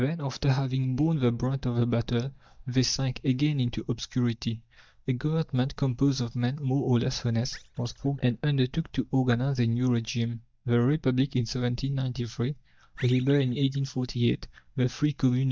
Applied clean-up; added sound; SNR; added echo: neural mask model DeepFilterNet 3.